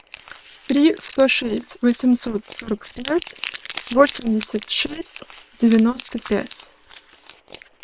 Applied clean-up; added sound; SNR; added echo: neural separator model SepFormer WHAM!.